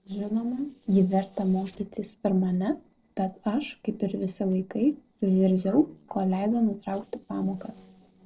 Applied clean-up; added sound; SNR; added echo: neural separator model SepFormer DNS4.